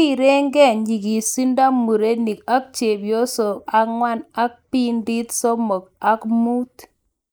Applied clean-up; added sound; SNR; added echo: neural mask model Resemble Enhance denoiser.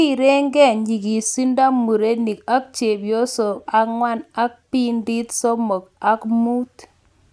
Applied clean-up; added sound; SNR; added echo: none; none; none; none.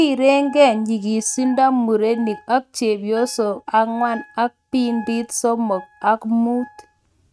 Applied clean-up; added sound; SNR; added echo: neural mask model RNNoise.